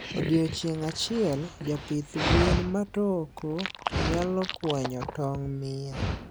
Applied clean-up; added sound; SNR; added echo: none; Dog; 3 dB; none.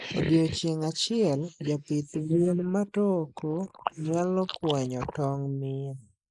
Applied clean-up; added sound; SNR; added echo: neural mask model Resemble Enhance denoiser.